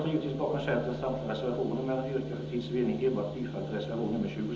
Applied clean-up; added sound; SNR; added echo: none; Mallet percussion; 18 dB; reverberation time 1.2 s.